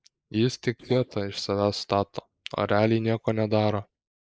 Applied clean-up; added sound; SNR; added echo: neural mask model Resemble Enhance denoiser.